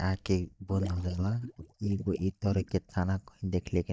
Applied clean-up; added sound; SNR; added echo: neural mask model DeepFilterNet 3.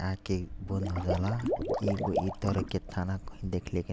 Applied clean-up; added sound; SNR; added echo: none; Water / Liquid; 3 dB; none.